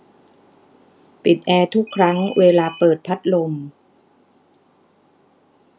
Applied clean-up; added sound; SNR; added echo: none; Ringtone; 18 dB; none.